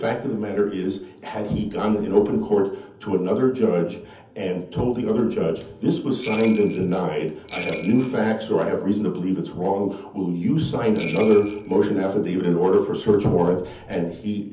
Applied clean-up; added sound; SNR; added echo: none; Bell; 14 dB; reverberation time 0.7 s.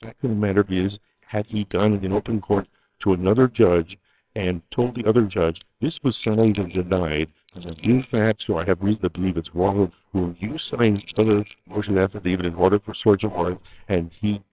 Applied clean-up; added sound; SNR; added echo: neural separator model SepFormer WHAMR!.